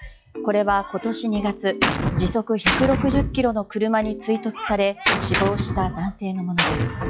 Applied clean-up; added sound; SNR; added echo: classical method log-MMSE.